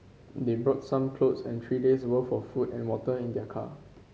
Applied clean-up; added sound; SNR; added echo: none; none; none; none.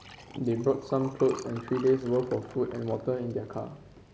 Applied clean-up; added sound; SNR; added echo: none; Liquid; 19 dB; none.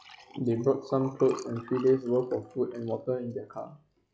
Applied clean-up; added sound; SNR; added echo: classical method log-MMSE.